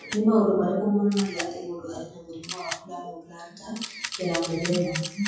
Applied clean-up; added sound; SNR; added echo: classical method WPE with log-MMSE.